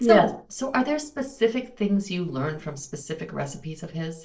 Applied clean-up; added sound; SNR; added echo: neural separator model SepFormer DNS4.